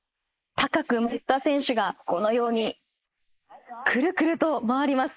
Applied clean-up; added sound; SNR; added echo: neural mask model Resemble Enhance denoiser.